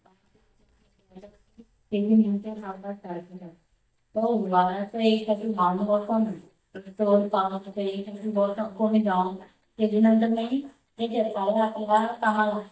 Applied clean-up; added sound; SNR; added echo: neural mask model DeepFilterNet 3.